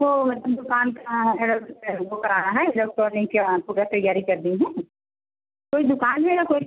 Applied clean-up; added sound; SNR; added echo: none; none; none; none.